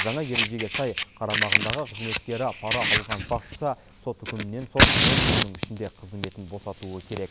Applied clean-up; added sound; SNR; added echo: none; Fire; -5 dB; none.